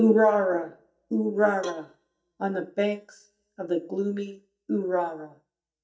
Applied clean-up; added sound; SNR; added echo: neural mask model DeepFilterNet 3.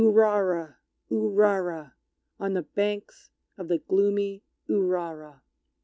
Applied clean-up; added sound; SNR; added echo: none; none; none; none.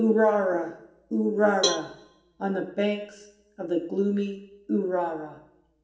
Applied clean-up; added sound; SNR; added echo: none; Cowbell; 8 dB; reverberation time 0.7 s.